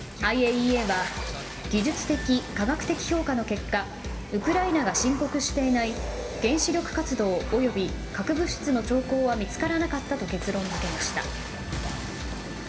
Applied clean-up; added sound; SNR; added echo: none; Water / Splash, splatter; 12 dB; reverberation time 2.0 s.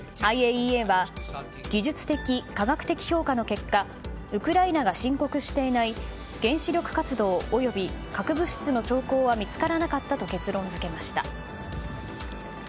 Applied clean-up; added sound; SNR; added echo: none; none; none; none.